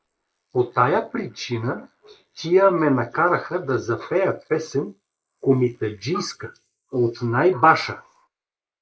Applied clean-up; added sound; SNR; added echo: neural mask model Resemble Enhance denoiser.